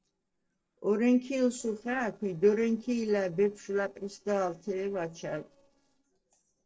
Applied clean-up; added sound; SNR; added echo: neural separator model SepFormer DNS4.